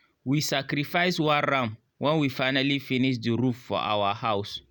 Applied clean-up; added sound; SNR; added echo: none; none; none; none.